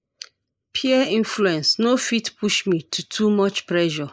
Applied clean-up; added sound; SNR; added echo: neural mask model Resemble Enhance denoiser.